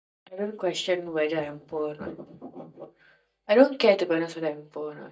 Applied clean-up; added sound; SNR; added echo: neural mask model DeepFilterNet 3.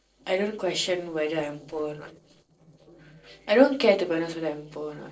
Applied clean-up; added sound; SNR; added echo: neural separator model SepFormer DNS4.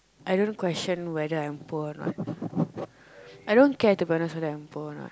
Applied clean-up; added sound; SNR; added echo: none; none; none; none.